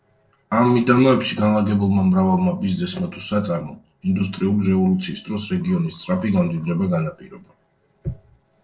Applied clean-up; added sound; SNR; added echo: neural separator model SepFormer DNS4.